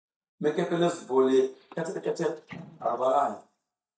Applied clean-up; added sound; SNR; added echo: neural mask model DeepFilterNet 3.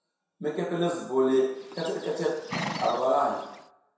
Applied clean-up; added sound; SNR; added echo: none; Livestock, farm animals, working animals; 9 dB; reverberation time 0.7 s.